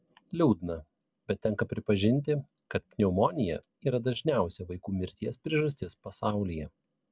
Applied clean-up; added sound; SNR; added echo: none; none; none; none.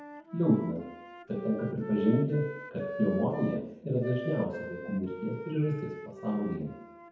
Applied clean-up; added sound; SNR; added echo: none; Wind instrument, woodwind instrument; 11 dB; reverberation time 1.0 s.